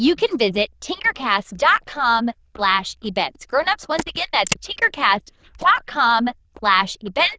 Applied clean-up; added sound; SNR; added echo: neural diffusion model UNIVERSE++.